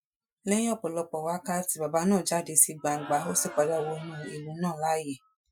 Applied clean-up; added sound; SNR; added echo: classical method Wiener filter.